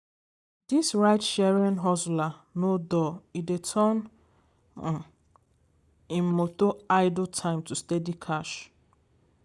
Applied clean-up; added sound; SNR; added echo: neural mask model DeepFilterNet 3.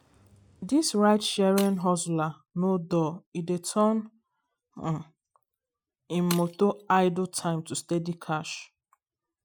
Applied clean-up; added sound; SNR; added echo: classical method Wiener filter.